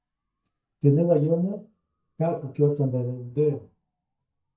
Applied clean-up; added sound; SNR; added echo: neural mask model DeepFilterNet 3.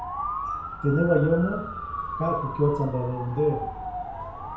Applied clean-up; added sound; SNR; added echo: none; Motor vehicle (road) / Siren; 6 dB; reverberation time 0.5 s.